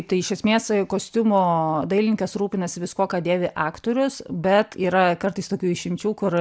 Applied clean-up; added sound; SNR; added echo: none; none; none; none.